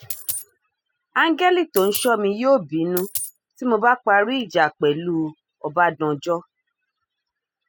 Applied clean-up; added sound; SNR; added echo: classical method spectral subtraction.